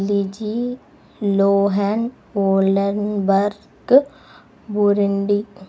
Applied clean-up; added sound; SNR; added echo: none; none; none; none.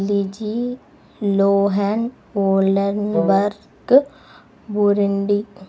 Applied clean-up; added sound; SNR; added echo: none; Wind instrument, woodwind instrument; 7 dB; none.